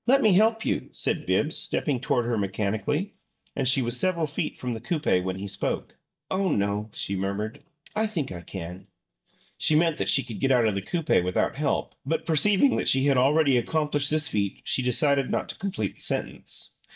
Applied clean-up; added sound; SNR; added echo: neural mask model DeepFilterNet 3.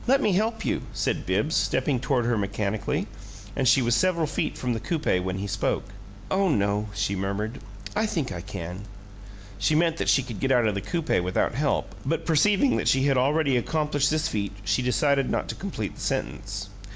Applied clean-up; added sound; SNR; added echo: none; none; none; none.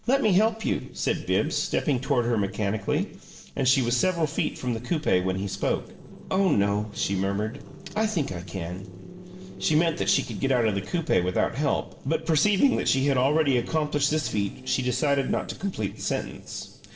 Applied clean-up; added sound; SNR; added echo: neural separator model SepFormer DNS4.